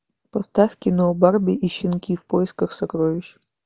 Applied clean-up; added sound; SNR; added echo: none; none; none; none.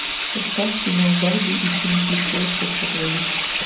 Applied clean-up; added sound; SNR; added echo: none; Sink (filling or washing) / Water tap, faucet; 0 dB; reverberation time 0.5 s.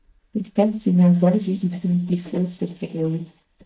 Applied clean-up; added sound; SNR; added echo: neural mask model DeepFilterNet 3.